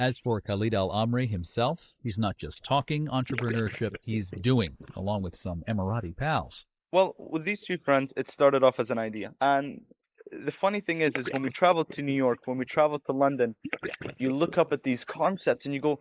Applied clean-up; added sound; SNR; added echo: neural mask model Resemble Enhance denoiser.